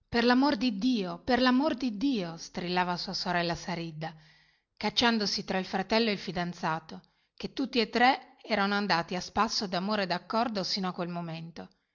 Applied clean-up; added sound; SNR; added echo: none; none; none; none.